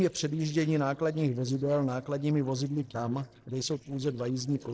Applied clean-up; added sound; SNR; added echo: neural separator model SepFormer DNS4.